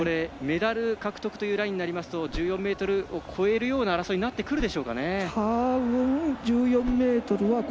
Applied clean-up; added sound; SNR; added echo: none; Slam / Car; 18 dB; none.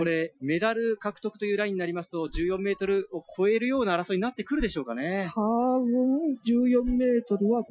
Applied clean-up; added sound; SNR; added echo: classical method Wiener filter.